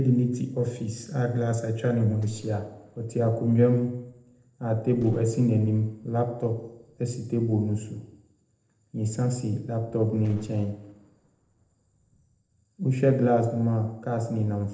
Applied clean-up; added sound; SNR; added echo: neural separator model SepFormer DNS4.